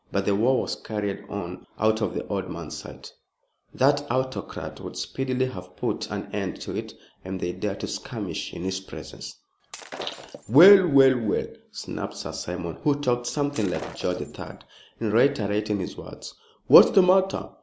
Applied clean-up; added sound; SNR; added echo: none; Shatter; 16 dB; none.